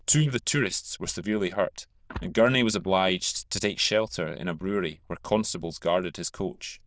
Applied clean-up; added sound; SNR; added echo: neural diffusion model UNIVERSE++.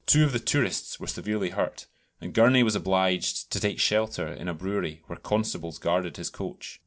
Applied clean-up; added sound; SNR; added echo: none; none; none; none.